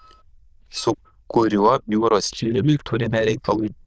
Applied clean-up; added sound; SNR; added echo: neural diffusion model UNIVERSE++.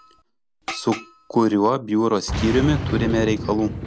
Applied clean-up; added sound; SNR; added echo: none; Boom; 7 dB; none.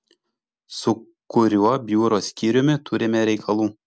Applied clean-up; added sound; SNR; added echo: none; none; none; none.